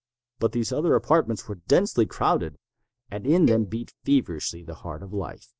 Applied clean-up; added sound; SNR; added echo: neural separator model SepFormer DNS4.